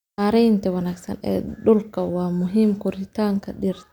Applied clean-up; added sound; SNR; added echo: none; none; none; none.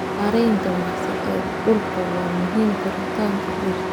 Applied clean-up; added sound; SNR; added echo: none; Truck; 2 dB; none.